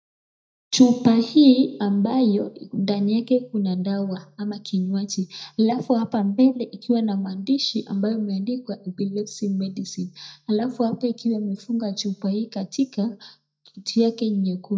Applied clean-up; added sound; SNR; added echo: neural mask model DeepFilterNet 3.